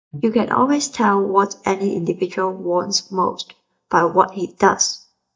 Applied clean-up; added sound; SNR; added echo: neural mask model DeepFilterNet 3.